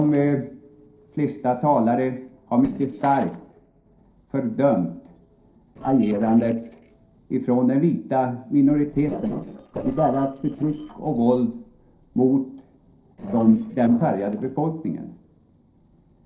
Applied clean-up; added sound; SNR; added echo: neural separator model SepFormer DNS4.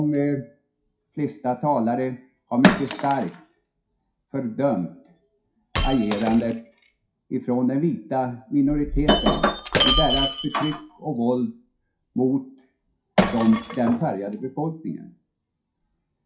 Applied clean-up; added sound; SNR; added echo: classical method WPE with log-MMSE.